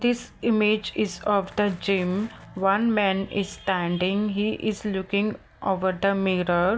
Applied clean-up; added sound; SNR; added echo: none; none; none; none.